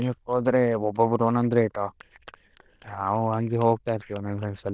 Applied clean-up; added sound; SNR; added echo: neural diffusion model UNIVERSE++.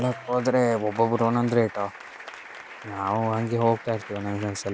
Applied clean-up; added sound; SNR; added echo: none; Applause; 16 dB; none.